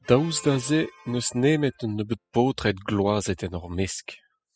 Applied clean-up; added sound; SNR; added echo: classical method spectral subtraction.